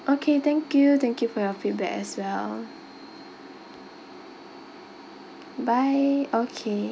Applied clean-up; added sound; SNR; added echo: none; none; none; none.